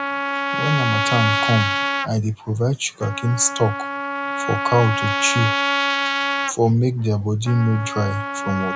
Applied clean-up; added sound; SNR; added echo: none; Trumpet; 3 dB; none.